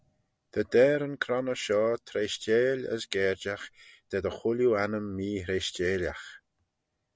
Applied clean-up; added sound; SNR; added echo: none; none; none; none.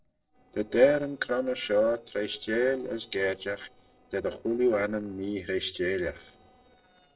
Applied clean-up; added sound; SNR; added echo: neural separator model SepFormer DNS4.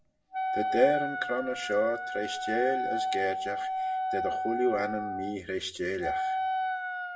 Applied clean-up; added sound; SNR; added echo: none; Wind instrument, woodwind instrument; 0 dB; reverberation time 0.3 s.